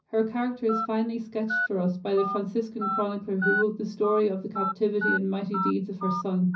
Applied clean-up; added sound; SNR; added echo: none; Telephone; 5 dB; reverberation time 0.5 s.